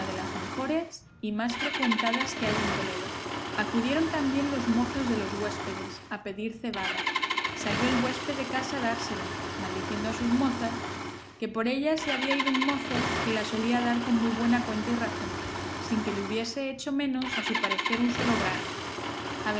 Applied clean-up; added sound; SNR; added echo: none; Engine starting; 2 dB; none.